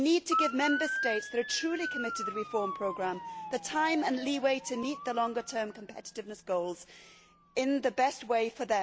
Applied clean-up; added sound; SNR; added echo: none; Motor vehicle (road) / Siren; 7 dB; none.